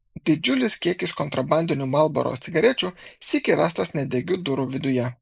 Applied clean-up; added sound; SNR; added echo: neural mask model Resemble Enhance denoiser.